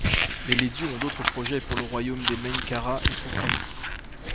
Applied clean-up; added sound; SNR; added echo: none; Crumpling, crinkling; -3 dB; none.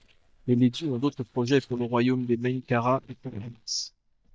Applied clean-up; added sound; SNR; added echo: neural mask model DeepFilterNet 3.